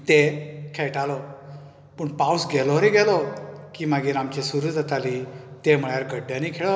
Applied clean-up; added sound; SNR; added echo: none; none; none; none.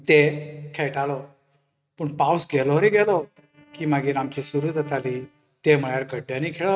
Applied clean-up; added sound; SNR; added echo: neural mask model RNNoise.